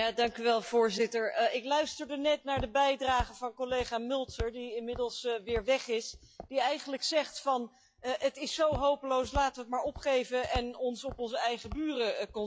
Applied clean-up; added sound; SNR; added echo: classical method log-MMSE.